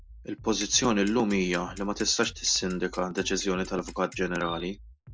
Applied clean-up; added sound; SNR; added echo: none; Clock + Bass drum; 18 dB; none.